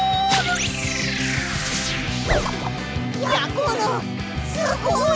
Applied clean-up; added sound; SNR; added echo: none; none; none; none.